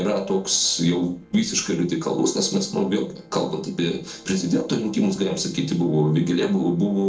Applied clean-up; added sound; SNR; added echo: neural separator model SepFormer DNS4.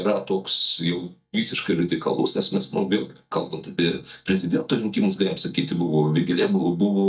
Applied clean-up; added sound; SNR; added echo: neural mask model DeepFilterNet 3.